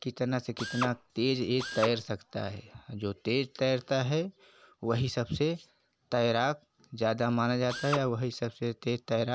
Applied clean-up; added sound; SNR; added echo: none; Drill; 7 dB; none.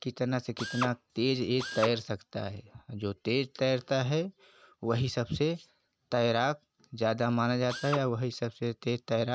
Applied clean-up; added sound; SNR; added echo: neural mask model RNNoise.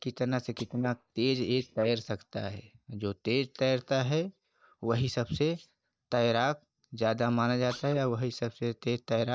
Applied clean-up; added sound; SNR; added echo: neural mask model DeepFilterNet 3.